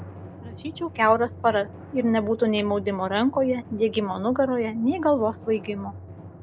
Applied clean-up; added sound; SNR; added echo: none; Drum; 16 dB; none.